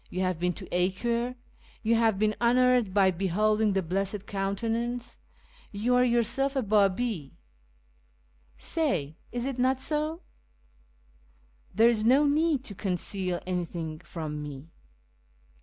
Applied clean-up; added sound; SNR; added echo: none; none; none; none.